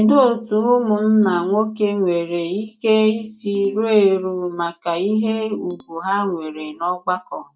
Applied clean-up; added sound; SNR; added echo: neural mask model DeepFilterNet 3.